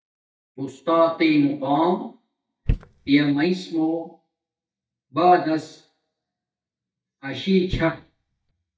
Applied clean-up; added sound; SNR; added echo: neural mask model DeepFilterNet 3.